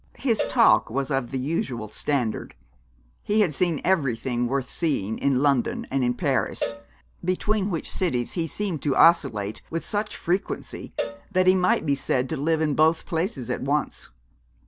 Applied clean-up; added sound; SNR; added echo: none; Cowbell; 13 dB; none.